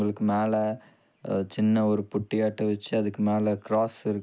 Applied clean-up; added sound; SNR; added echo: none; none; none; none.